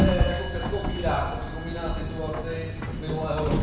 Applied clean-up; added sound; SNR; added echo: none; Sliding door; -3 dB; reverberation time 1.0 s.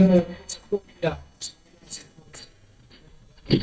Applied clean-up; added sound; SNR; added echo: neural mask model DeepFilterNet 3.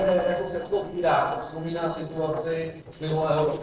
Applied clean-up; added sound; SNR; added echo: neural separator model SepFormer DNS4.